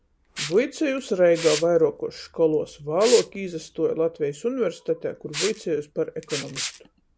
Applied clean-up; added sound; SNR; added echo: none; Liquid; 12 dB; none.